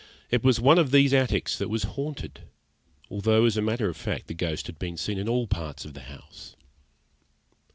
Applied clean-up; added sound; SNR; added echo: none; none; none; none.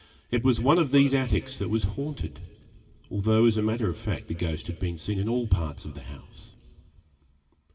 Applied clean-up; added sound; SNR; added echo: none; none; none; reverberation time 2.5 s.